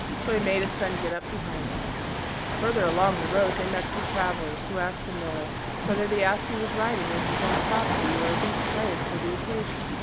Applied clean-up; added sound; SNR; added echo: none; Waves, surf; 0 dB; none.